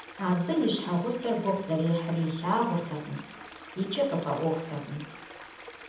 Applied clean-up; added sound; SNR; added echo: none; Stream; 16 dB; reverberation time 0.8 s.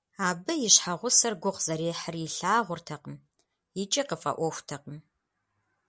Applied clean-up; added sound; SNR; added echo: none; none; none; none.